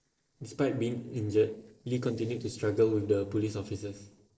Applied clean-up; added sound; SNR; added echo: neural separator model SepFormer DNS4.